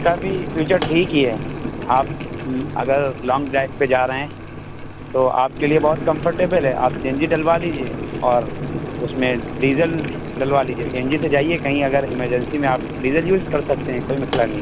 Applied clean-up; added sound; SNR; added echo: none; Boiling; 7 dB; none.